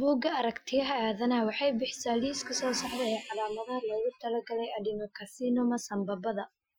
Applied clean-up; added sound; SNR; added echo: classical method Wiener filter.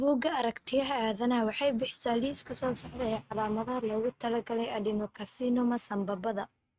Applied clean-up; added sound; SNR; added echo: neural mask model RNNoise.